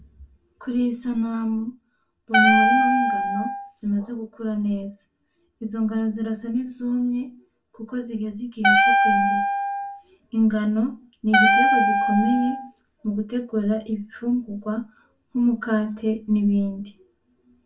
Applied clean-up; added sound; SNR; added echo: none; Wind instrument, woodwind instrument; -5 dB; reverberation time 0.2 s.